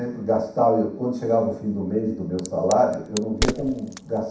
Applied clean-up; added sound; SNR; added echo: none; Crack; 11 dB; reverberation time 0.7 s.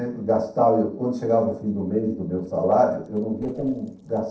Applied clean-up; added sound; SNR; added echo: neural separator model SepFormer DNS4.